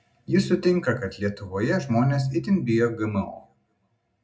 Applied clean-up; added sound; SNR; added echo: none; none; none; reverberation time 0.2 s.